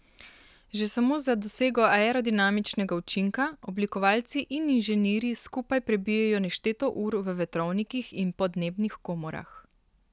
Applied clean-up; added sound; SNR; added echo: none; none; none; none.